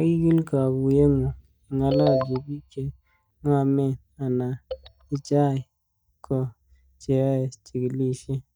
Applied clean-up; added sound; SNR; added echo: neural mask model DeepFilterNet 3.